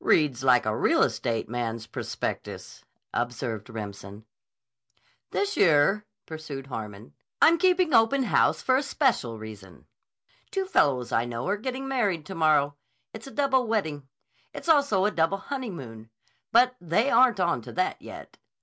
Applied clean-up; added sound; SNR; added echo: none; none; none; none.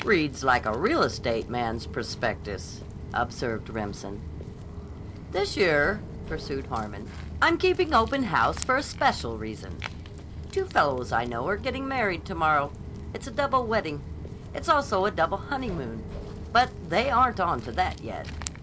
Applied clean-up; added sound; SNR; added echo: none; Walk, footsteps; 10 dB; none.